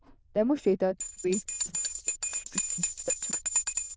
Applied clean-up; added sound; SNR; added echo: neural diffusion model UNIVERSE++.